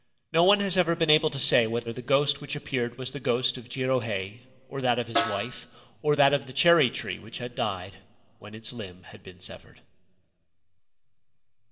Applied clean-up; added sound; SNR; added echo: none; Snare drum; 6 dB; reverberation time 1.0 s.